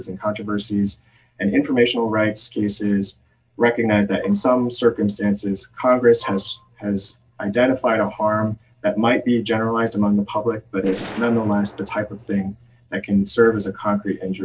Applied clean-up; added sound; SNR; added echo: neural separator model SepFormer DNS4.